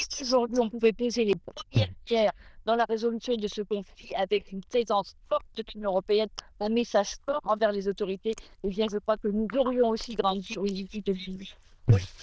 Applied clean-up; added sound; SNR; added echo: neural diffusion model UNIVERSE++.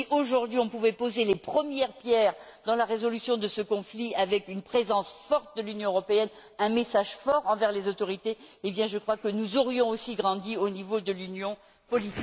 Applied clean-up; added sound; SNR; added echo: none; none; none; none.